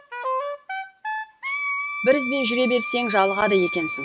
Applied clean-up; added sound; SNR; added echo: none; Wind instrument, woodwind instrument; 4 dB; none.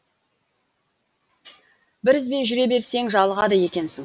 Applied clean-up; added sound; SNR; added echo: none; none; none; none.